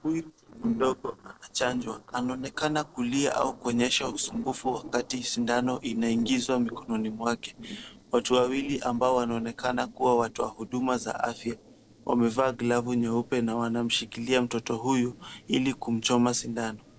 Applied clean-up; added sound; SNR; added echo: neural separator model SepFormer DNS4.